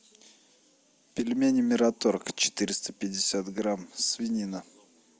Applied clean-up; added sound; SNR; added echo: none; none; none; none.